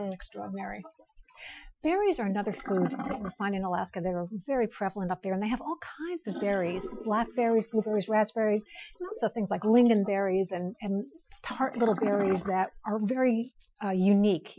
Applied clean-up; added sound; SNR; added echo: classical method Wiener filter.